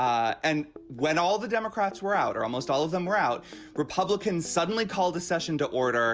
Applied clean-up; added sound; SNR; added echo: none; none; none; none.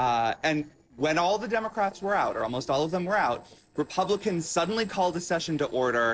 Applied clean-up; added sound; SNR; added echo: neural separator model SepFormer DNS4.